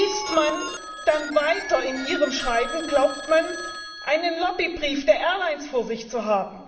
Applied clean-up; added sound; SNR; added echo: none; Telephone; 11 dB; reverberation time 0.9 s.